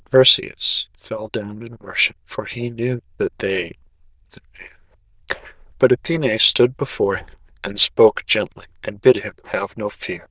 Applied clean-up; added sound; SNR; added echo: neural diffusion model UNIVERSE++.